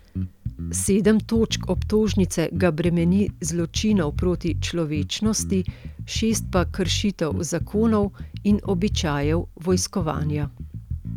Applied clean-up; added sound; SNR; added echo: none; Bass guitar; 7 dB; none.